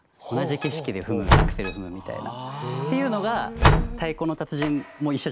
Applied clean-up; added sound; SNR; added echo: none; Slam; -3 dB; none.